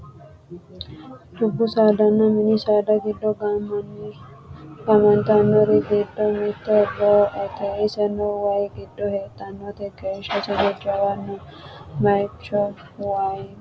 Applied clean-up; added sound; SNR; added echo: none; none; none; none.